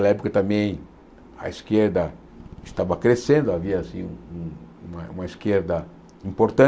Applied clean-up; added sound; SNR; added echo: none; none; none; none.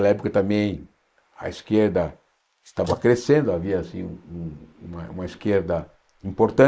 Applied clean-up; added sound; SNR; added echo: neural mask model Resemble Enhance denoiser.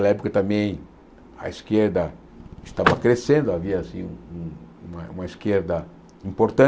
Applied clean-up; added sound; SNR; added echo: none; Vehicle; 3 dB; none.